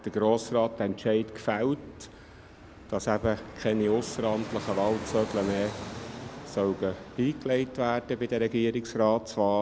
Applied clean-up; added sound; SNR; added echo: none; Fixed-wing aircraft, airplane; 14 dB; none.